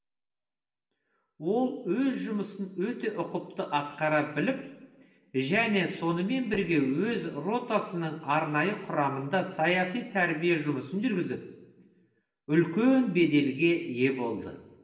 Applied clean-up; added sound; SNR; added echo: none; none; none; reverberation time 1.1 s.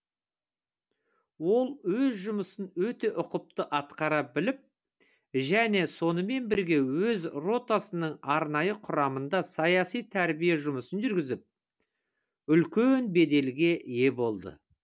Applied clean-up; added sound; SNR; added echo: none; none; none; none.